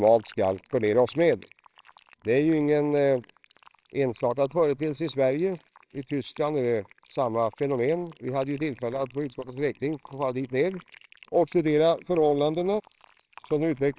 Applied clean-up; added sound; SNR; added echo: neural separator model SepFormer WHAMR!.